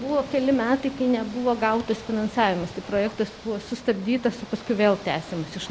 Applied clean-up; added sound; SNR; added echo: none; Ocean / Boat, Water vehicle; 17 dB; none.